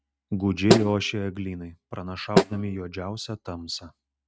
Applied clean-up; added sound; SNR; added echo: neural mask model RNNoise.